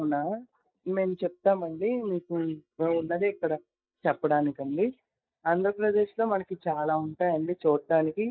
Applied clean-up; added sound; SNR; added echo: neural mask model DeepFilterNet 3.